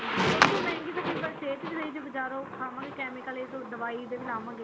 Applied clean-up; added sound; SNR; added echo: none; Thunder + Clapping; -4 dB; none.